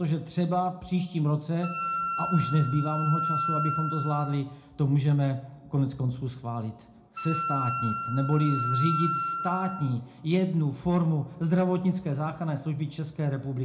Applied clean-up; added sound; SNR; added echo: none; Wind instrument, woodwind instrument; 4 dB; reverberation time 0.3 s.